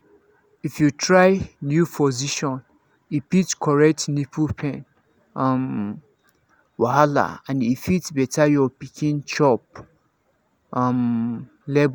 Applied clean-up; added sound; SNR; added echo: none; none; none; none.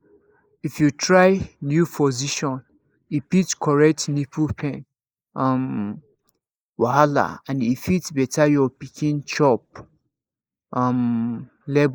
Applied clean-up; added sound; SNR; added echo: neural mask model Resemble Enhance denoiser.